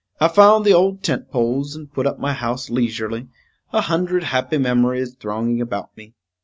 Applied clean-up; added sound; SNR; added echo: none; none; none; none.